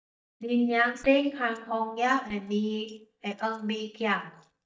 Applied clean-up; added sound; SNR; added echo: neural mask model DeepFilterNet 3.